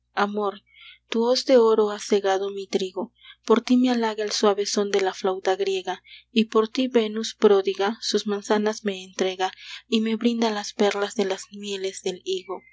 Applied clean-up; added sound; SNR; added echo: none; none; none; none.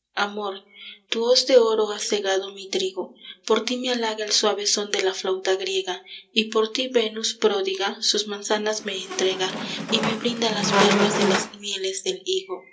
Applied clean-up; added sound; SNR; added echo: none; Squeak; 1 dB; reverberation time 0.2 s.